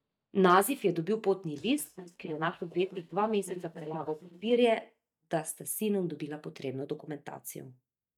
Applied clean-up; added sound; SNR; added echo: neural mask model DeepFilterNet 3.